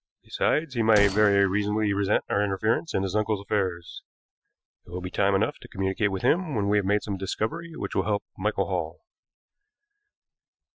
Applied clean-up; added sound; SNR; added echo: classical method Wiener filter.